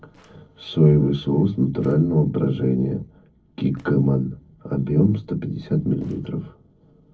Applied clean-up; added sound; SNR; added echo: neural separator model SepFormer DNS4.